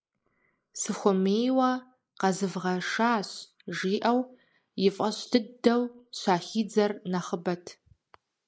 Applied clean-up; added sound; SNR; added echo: neural mask model Resemble Enhance denoiser.